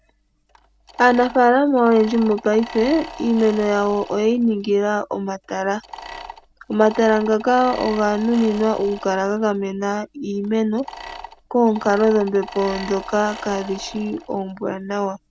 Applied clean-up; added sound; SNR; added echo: none; Mechanisms; 17 dB; none.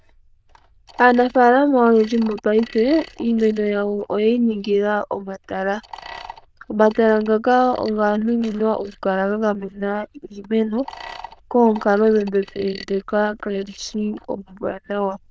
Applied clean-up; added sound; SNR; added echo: neural diffusion model UNIVERSE++.